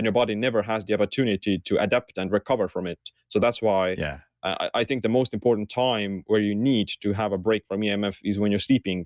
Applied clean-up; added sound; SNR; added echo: none; none; none; none.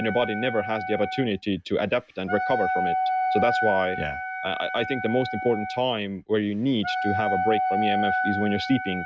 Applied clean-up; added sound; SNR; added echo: none; Wind instrument, woodwind instrument; 2 dB; none.